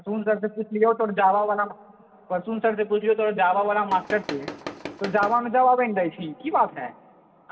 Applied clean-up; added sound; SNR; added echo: none; Tools; 11 dB; reverberation time 3.0 s.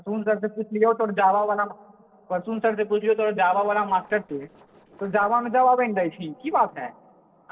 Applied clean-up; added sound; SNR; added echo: neural separator model SepFormer DNS4.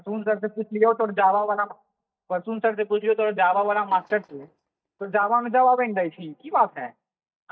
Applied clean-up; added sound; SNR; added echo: neural mask model DeepFilterNet 3.